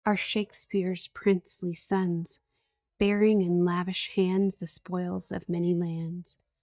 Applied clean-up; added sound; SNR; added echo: neural mask model DeepFilterNet 3.